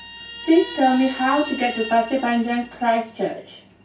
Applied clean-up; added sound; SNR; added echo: none; Guitar; 15 dB; reverberation time 0.2 s.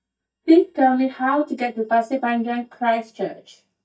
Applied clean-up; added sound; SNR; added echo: neural mask model DeepFilterNet 3.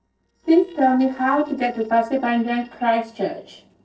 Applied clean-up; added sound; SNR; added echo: neural separator model SepFormer DNS4.